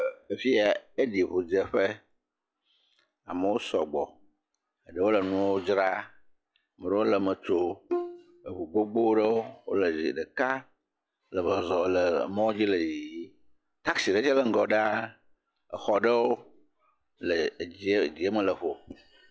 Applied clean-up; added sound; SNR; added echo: classical method log-MMSE.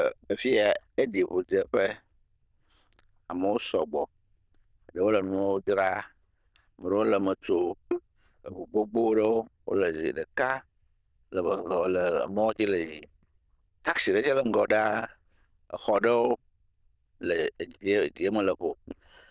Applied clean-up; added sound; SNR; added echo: neural diffusion model UNIVERSE++.